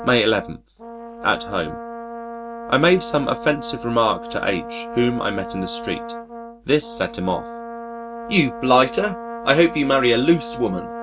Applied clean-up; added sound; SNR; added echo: none; Brass instrument; 11 dB; none.